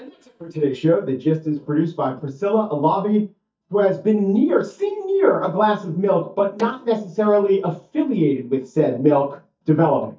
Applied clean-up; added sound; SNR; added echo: neural mask model DeepFilterNet 3.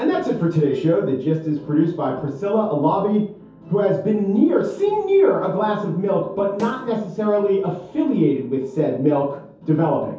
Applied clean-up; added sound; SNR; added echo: none; Snare drum; 20 dB; reverberation time 0.6 s.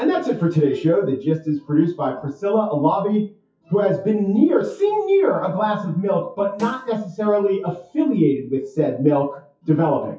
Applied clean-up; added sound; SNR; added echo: classical method WPE with log-MMSE.